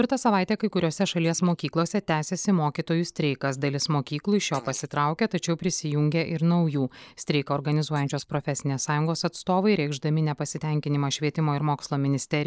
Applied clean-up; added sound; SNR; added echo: neural mask model Resemble Enhance denoiser.